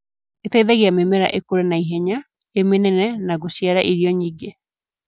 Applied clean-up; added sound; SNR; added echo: none; none; none; none.